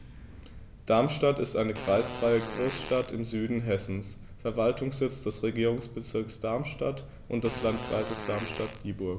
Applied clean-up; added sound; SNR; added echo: none; Fart; 10 dB; none.